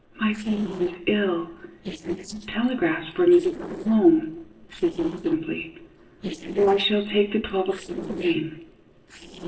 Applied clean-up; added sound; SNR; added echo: neural separator model SepFormer DNS4.